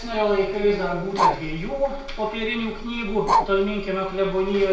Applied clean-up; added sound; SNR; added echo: none; Bark; 4 dB; reverberation time 0.4 s.